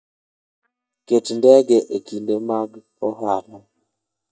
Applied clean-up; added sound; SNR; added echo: neural mask model DeepFilterNet 3.